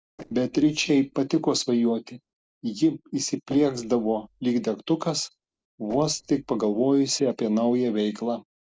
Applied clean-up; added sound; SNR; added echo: neural separator model SepFormer DNS4.